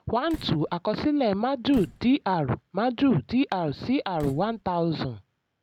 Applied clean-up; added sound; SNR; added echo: none; Slam; 17 dB; none.